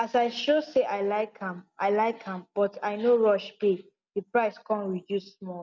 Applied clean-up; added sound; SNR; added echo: none; none; none; none.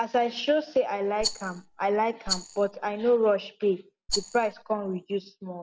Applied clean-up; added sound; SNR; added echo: none; Rattle; 8 dB; none.